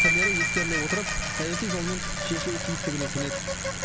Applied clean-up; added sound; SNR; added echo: none; Bicycle + Marimba, xylophone; -5 dB; none.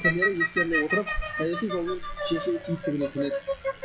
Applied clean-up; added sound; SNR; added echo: classical method log-MMSE.